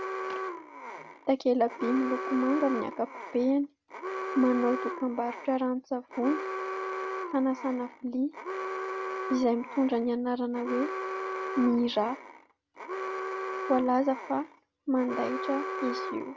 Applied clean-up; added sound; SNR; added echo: none; Alarm; 6 dB; none.